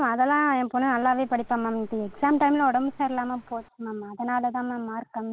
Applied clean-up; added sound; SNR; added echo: none; Cricket; 16 dB; none.